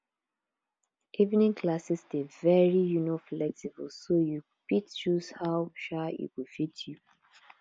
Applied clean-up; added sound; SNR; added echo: none; none; none; none.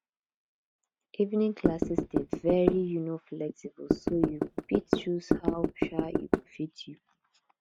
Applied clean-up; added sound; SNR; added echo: neural mask model RNNoise.